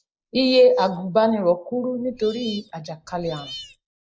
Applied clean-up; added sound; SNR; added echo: neural mask model Resemble Enhance denoiser.